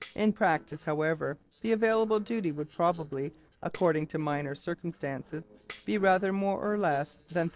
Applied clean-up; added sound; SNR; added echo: neural separator model SepFormer DNS4.